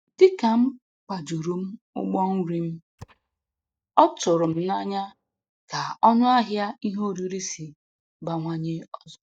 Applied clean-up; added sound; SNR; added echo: neural mask model DeepFilterNet 3.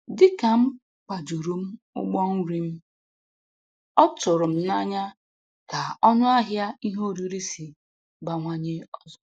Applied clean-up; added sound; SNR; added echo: neural mask model Resemble Enhance denoiser.